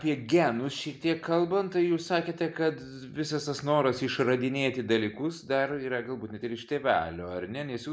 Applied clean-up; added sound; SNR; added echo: none; none; none; none.